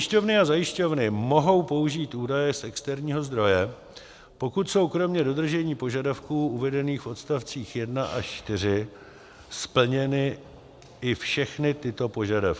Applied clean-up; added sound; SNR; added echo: none; none; none; none.